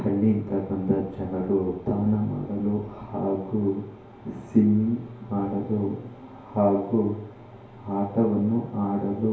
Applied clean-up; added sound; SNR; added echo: none; none; none; reverberation time 2.4 s.